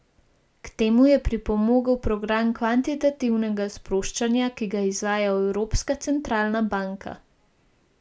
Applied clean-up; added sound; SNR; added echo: none; none; none; none.